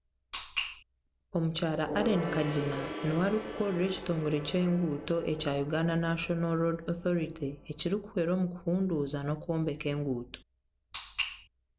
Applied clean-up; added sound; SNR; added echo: none; Gong; 12 dB; none.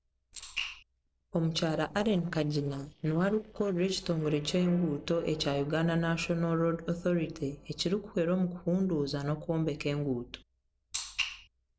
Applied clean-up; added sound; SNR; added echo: neural separator model SepFormer DNS4.